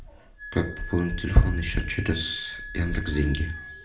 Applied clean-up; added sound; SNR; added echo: none; Wind instrument, woodwind instrument; 14 dB; reverberation time 0.4 s.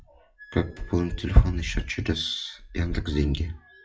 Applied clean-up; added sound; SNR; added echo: classical method WPE with log-MMSE.